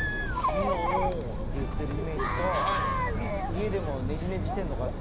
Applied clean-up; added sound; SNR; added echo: none; Chatter; -5 dB; none.